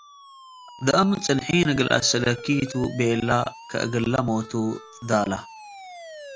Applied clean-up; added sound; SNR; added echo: none; Siren; 17 dB; none.